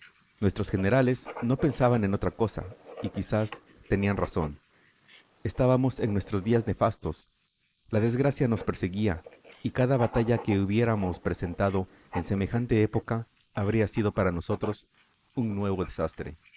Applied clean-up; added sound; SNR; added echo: neural mask model Resemble Enhance denoiser.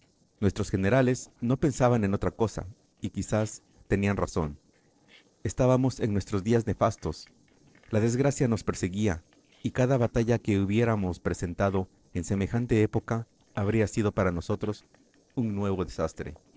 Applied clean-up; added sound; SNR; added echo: neural separator model SepFormer DNS4.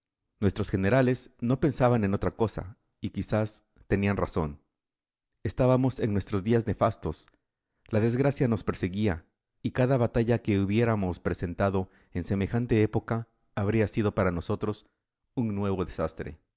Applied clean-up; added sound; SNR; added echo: none; none; none; none.